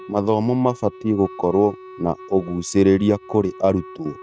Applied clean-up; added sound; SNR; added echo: neural mask model RNNoise.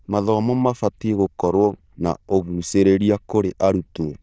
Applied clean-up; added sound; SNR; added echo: neural diffusion model UNIVERSE++.